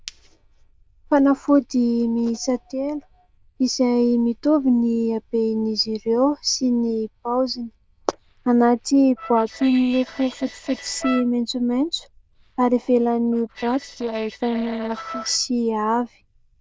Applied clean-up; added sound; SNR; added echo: neural diffusion model UNIVERSE++.